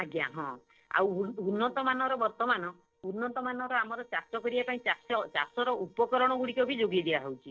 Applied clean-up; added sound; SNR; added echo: neural separator model SepFormer DNS4.